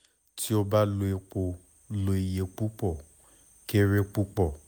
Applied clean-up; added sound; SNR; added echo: none; none; none; none.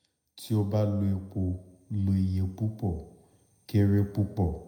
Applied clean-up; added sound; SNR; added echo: none; none; none; reverberation time 0.7 s.